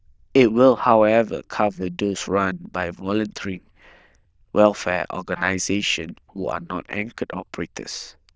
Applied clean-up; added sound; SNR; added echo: neural diffusion model UNIVERSE++.